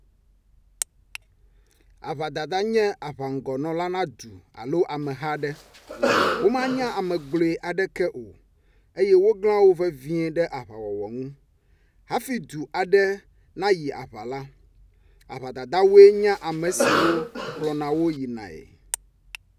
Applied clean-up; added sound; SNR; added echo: none; Cough; 4 dB; none.